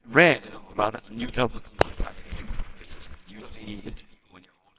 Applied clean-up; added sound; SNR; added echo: neural separator model SepFormer WHAMR!.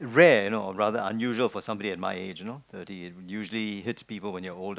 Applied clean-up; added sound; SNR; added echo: none; none; none; none.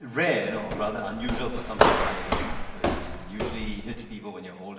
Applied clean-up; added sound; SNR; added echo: none; Walk, footsteps; -4 dB; reverberation time 1.2 s.